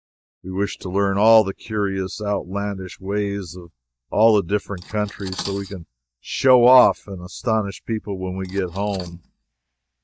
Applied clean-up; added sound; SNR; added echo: neural mask model DeepFilterNet 3.